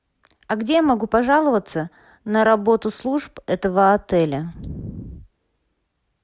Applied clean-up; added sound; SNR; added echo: none; none; none; none.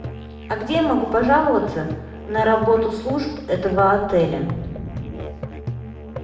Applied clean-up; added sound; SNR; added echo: none; Musical instrument; 11 dB; reverberation time 0.8 s.